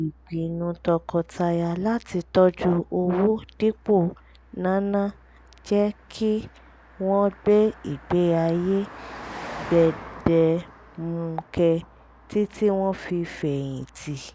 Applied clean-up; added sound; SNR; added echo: none; Car passing by; 20 dB; none.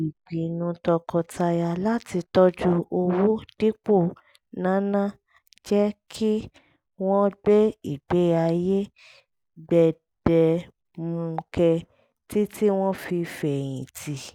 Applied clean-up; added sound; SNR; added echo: none; none; none; none.